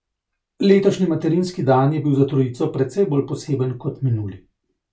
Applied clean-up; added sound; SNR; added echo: none; none; none; none.